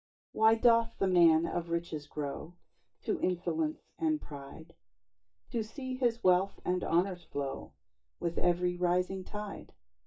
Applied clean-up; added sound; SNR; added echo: neural mask model DeepFilterNet 3.